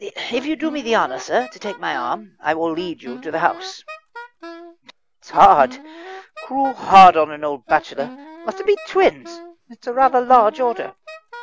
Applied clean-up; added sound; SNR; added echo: none; Wind instrument, woodwind instrument; 19 dB; none.